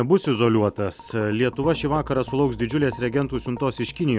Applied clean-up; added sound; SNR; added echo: none; none; none; none.